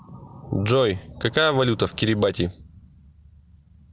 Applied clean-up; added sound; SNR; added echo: none; none; none; none.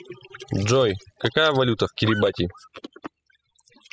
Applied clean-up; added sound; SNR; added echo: classical method spectral subtraction.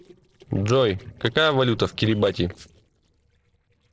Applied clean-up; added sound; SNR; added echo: neural separator model SepFormer DNS4.